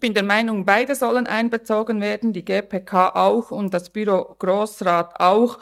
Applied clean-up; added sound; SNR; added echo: neural mask model DeepFilterNet 3.